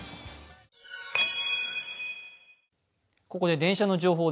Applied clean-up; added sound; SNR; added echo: none; none; none; none.